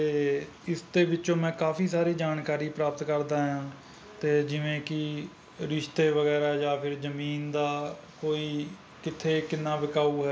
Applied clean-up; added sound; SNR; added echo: none; none; none; none.